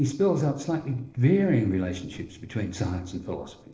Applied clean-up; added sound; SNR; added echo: neural separator model SepFormer DNS4.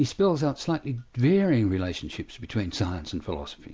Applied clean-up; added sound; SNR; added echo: none; none; none; none.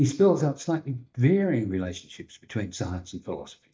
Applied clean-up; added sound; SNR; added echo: neural mask model DeepFilterNet 3.